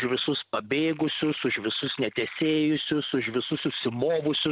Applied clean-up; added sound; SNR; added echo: none; Frog; 20 dB; none.